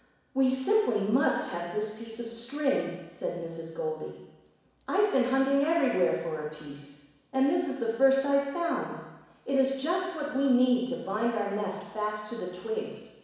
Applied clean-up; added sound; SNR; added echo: none; Chime; 18 dB; reverberation time 1.1 s.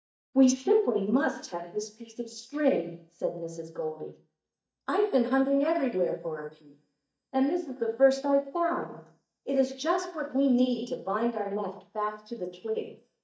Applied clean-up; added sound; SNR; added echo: neural mask model DeepFilterNet 3.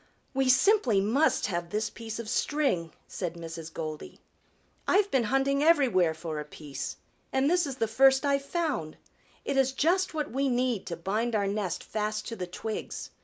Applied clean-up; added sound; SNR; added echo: none; none; none; none.